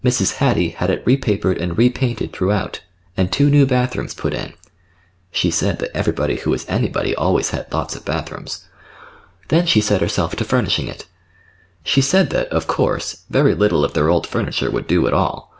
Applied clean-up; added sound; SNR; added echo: none; none; none; none.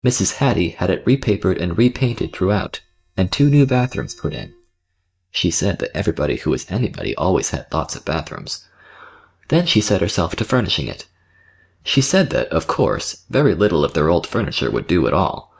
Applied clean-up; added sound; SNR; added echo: neural mask model DeepFilterNet 3.